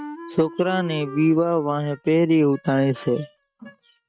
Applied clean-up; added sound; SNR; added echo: neural mask model RNNoise.